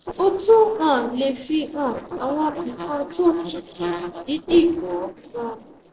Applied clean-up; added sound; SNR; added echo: neural separator model SepFormer DNS4.